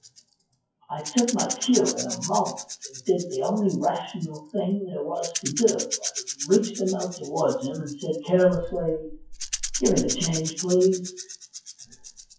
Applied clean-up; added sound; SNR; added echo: classical method WPE with log-MMSE.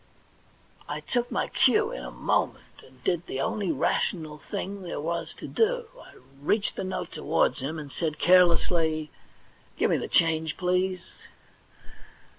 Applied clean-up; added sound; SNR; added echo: none; none; none; none.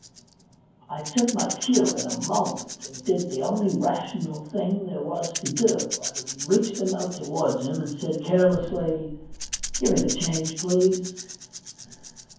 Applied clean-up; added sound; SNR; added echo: none; Rattle / Rattle (instrument); 10 dB; reverberation time 0.9 s.